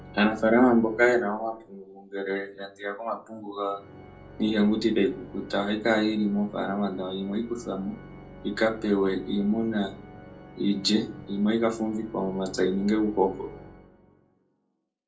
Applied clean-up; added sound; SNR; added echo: none; Organ; 19 dB; reverberation time 0.2 s.